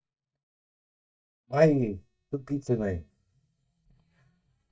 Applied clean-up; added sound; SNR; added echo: neural mask model DeepFilterNet 3.